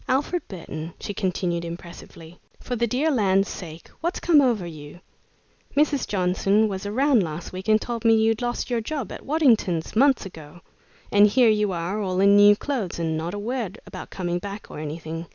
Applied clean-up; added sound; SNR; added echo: none; none; none; none.